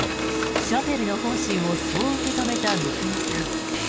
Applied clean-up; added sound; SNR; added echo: none; Printer; -1 dB; none.